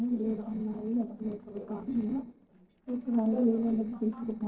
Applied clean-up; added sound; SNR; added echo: neural separator model SepFormer DNS4.